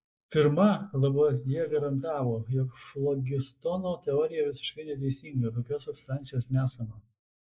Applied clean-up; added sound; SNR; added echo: neural mask model Resemble Enhance denoiser.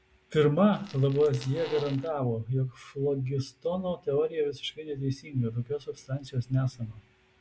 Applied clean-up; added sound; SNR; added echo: none; Fart; 16 dB; none.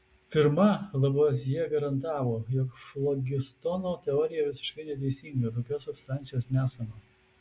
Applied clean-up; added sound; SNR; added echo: none; none; none; none.